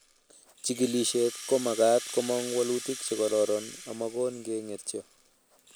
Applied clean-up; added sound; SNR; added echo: none; Rattle (instrument); 13 dB; none.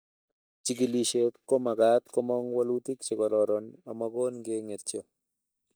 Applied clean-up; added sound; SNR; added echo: neural mask model DeepFilterNet 3.